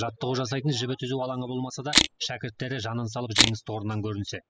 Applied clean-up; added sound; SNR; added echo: classical method spectral subtraction.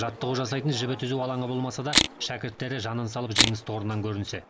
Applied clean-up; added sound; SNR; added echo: none; Camera; -3 dB; none.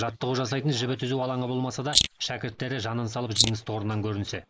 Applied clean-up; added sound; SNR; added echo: neural mask model Resemble Enhance denoiser.